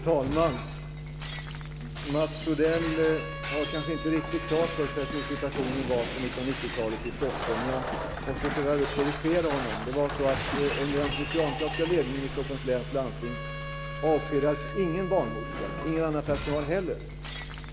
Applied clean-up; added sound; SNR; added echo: none; Trumpet + Shatter; 8 dB; none.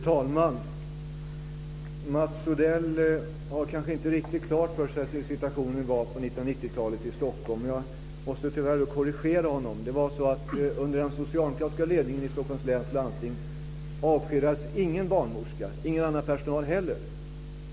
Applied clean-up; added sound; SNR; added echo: none; none; none; none.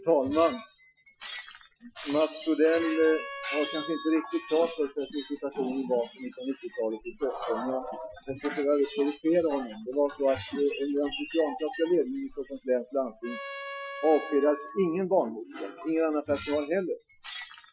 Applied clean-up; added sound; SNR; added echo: classical method Wiener filter.